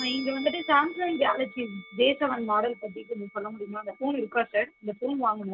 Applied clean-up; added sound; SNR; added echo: none; Musical instrument; 17 dB; none.